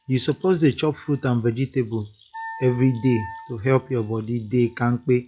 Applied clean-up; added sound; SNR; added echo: classical method log-MMSE.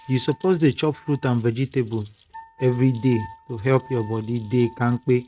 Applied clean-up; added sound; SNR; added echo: neural mask model RNNoise.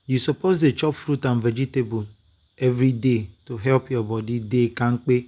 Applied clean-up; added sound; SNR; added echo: none; none; none; none.